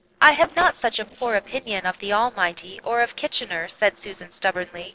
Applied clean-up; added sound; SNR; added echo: neural separator model SepFormer DNS4.